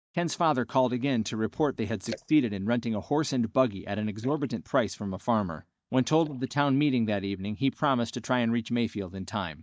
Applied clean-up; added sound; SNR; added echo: neural mask model DeepFilterNet 3.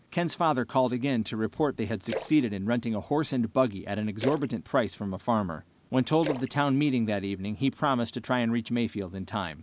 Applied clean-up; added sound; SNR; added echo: none; Splash, splatter; 14 dB; none.